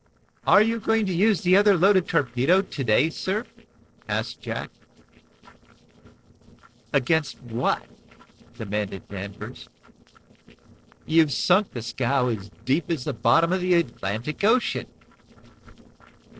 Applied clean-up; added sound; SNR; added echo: neural separator model SepFormer DNS4.